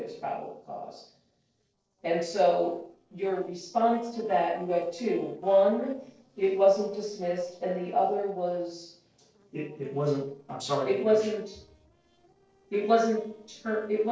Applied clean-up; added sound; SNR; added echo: neural separator model SepFormer DNS4.